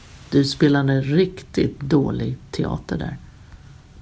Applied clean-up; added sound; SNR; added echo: none; none; none; none.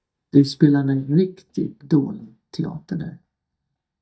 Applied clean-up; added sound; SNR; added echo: neural mask model DeepFilterNet 3.